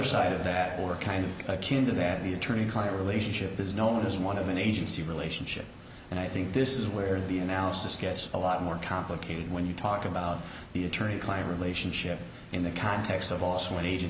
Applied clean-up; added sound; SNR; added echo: none; none; none; none.